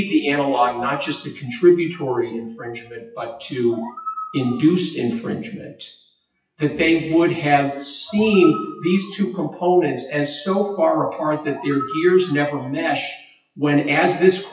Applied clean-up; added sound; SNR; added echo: classical method WPE with log-MMSE.